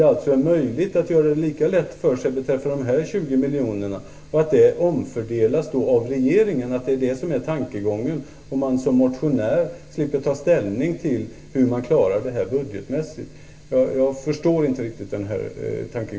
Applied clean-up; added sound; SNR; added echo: none; none; none; reverberation time 0.6 s.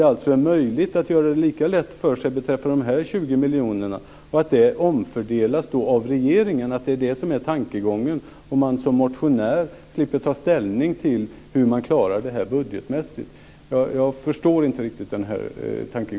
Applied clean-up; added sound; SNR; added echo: none; none; none; none.